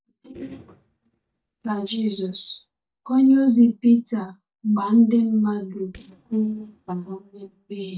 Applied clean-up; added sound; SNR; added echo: neural mask model DeepFilterNet 3.